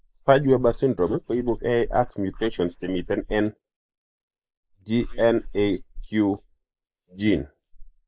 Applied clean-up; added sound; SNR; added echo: neural mask model Resemble Enhance denoiser.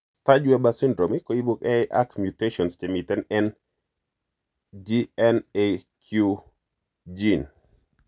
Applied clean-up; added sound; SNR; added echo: none; none; none; none.